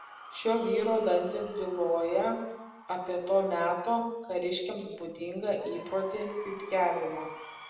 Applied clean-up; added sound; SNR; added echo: none; Crowd / Cheering; 18 dB; reverberation time 1.0 s.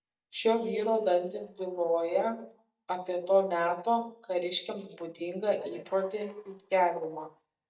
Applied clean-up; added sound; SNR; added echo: neural mask model DeepFilterNet 3.